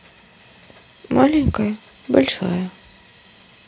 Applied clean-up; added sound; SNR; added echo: none; none; none; none.